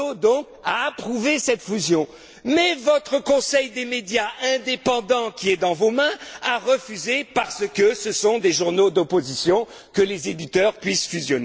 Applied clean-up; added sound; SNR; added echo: none; none; none; none.